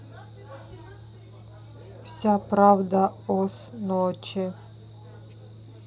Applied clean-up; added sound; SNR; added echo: none; Organ; 19 dB; none.